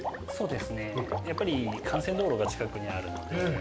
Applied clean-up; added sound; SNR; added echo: none; Water / Liquid; 8 dB; none.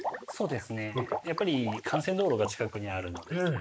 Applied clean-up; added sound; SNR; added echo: neural mask model Resemble Enhance denoiser.